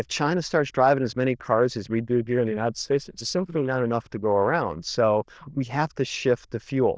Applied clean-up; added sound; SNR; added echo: neural diffusion model UNIVERSE++.